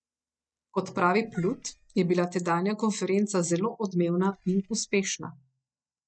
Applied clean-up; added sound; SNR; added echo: neural mask model DeepFilterNet 3.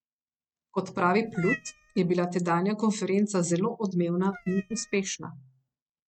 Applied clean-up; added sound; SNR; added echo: neural mask model RNNoise.